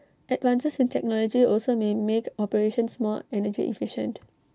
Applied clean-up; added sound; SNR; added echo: none; none; none; none.